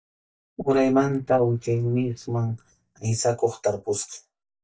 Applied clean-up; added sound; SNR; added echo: neural mask model DeepFilterNet 3.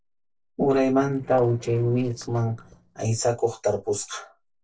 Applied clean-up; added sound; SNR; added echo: neural separator model SepFormer DNS4.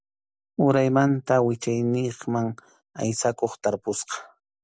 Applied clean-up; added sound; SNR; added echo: none; none; none; none.